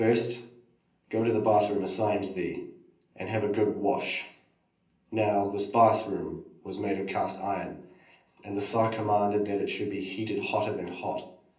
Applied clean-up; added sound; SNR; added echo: none; none; none; reverberation time 0.6 s.